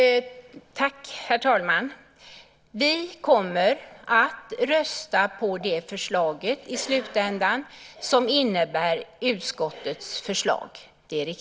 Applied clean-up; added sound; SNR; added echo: none; none; none; none.